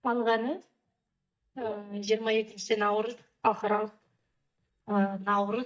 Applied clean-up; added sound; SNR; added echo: neural mask model DeepFilterNet 3.